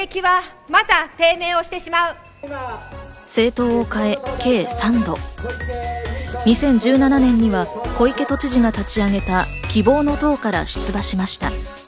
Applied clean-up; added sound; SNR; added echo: none; none; none; none.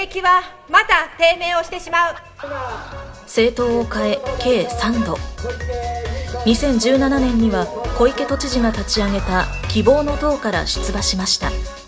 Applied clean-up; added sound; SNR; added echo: none; Scratching (performance technique); 20 dB; reverberation time 0.6 s.